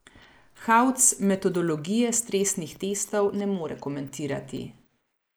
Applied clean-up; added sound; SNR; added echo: neural mask model Resemble Enhance denoiser.